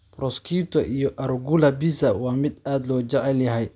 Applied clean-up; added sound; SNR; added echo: none; none; none; none.